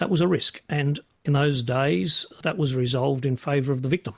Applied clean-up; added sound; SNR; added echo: none; none; none; none.